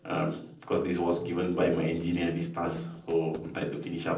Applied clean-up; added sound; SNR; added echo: neural separator model SepFormer DNS4.